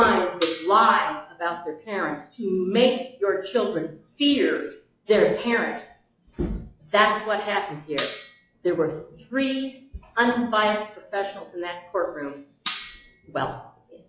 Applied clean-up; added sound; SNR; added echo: classical method log-MMSE.